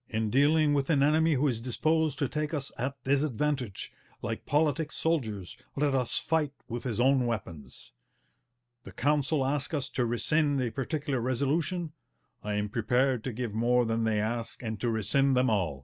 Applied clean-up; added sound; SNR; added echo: none; none; none; none.